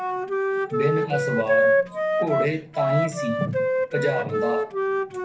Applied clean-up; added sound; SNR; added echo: none; Wind instrument, woodwind instrument; -5 dB; reverberation time 0.3 s.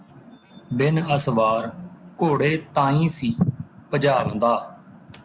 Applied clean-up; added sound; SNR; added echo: none; none; none; none.